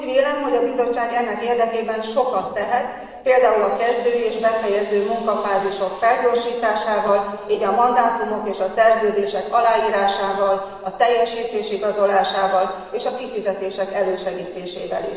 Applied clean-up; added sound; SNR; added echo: neural separator model SepFormer DNS4.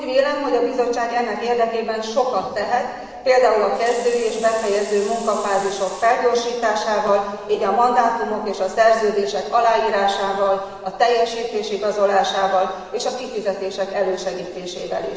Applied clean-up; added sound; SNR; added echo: none; Sink (filling or washing) / Water tap, faucet; 19 dB; reverberation time 1.7 s.